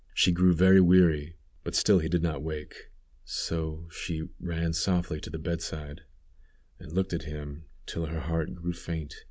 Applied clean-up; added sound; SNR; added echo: none; none; none; none.